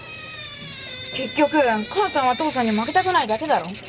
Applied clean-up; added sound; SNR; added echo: none; Drip / Sink (filling or washing); 10 dB; none.